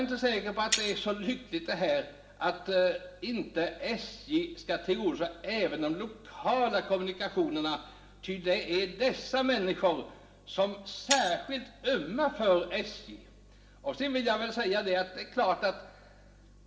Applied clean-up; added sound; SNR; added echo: none; Shatter; 8 dB; reverberation time 1.1 s.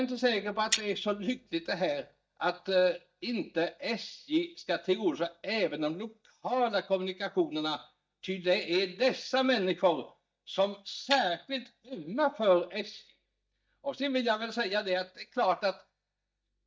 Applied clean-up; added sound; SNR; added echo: neural mask model DeepFilterNet 3.